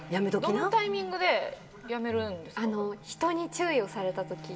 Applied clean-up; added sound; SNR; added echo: none; Bowed string instrument; 19 dB; reverberation time 0.3 s.